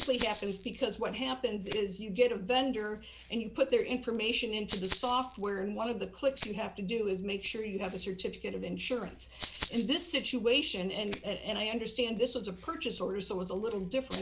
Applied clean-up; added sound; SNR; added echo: none; Rattle (instrument); 0 dB; none.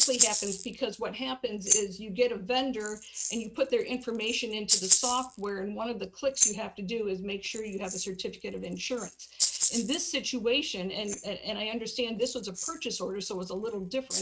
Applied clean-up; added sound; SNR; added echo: neural mask model RNNoise.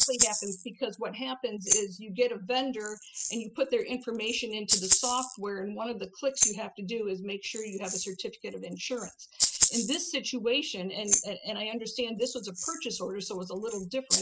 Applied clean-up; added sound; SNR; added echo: classical method spectral subtraction.